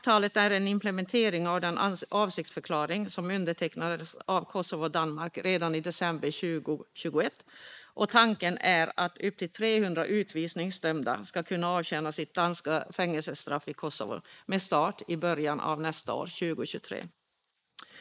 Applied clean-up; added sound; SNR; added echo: neural mask model Resemble Enhance denoiser.